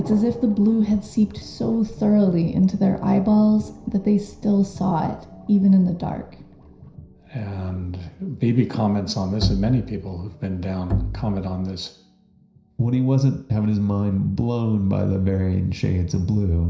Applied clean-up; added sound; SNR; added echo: none; Bowed string instrument; 7 dB; reverberation time 0.5 s.